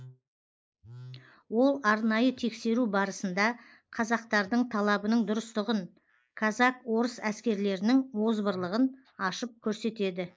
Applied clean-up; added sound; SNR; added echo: neural mask model Resemble Enhance denoiser.